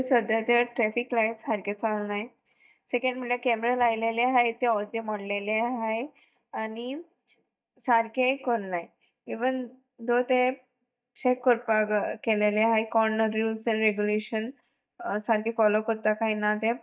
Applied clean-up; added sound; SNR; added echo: neural mask model DeepFilterNet 3.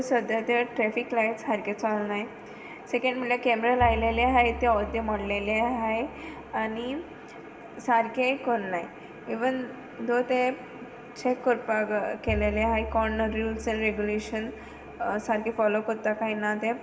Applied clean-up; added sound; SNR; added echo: none; Bowed string instrument; 11 dB; reverberation time 1.3 s.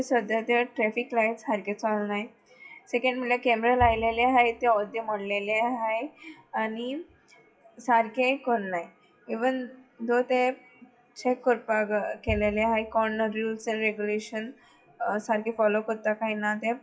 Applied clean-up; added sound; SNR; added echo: classical method WPE with log-MMSE.